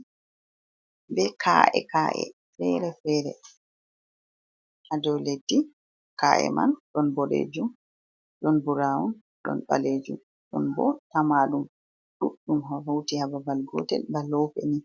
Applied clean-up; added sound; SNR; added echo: none; none; none; none.